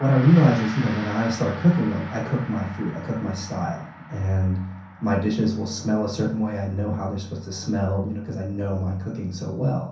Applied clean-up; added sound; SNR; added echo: none; Gong; 18 dB; reverberation time 0.6 s.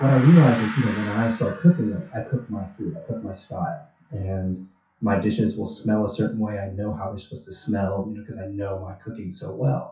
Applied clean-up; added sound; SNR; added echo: classical method WPE with log-MMSE.